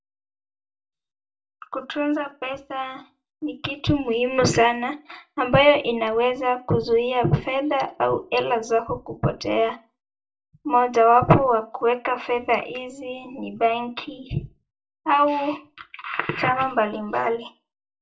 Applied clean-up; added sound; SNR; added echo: none; none; none; reverberation time 0.2 s.